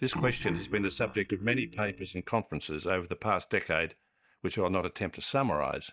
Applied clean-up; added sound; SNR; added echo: neural mask model DeepFilterNet 3.